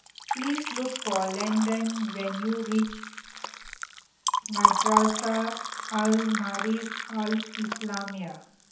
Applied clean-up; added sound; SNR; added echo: none; Liquid; 1 dB; reverberation time 0.7 s.